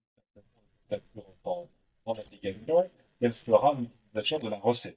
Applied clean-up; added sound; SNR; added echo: neural mask model DeepFilterNet 3.